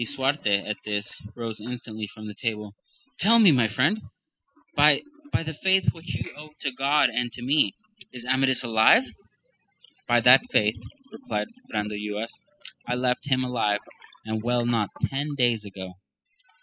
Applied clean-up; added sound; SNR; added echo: classical method spectral subtraction.